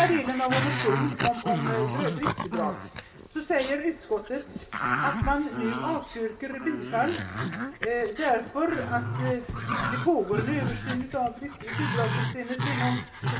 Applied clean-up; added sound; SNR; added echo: none; Growling; 2 dB; reverberation time 0.2 s.